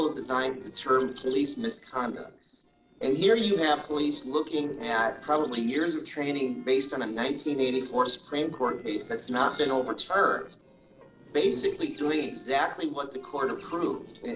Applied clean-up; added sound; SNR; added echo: neural separator model SepFormer DNS4.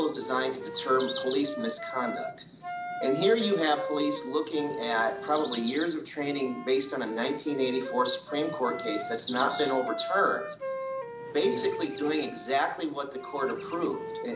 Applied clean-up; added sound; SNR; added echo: none; Chirp, tweet + Wind instrument, woodwind instrument; 5 dB; none.